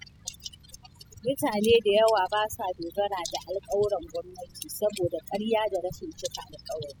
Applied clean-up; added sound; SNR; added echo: classical method spectral subtraction.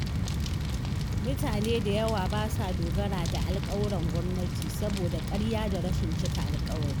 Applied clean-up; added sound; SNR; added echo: none; Fire; -4 dB; none.